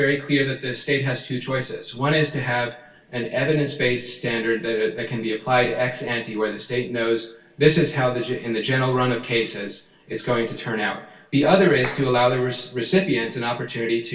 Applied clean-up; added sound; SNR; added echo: none; Clapping; 16 dB; reverberation time 0.2 s.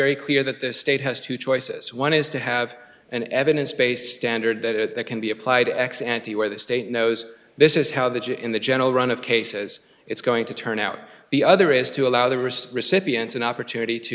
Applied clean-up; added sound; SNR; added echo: none; none; none; none.